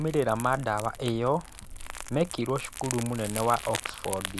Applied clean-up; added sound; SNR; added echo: none; Crumpling, crinkling; 10 dB; none.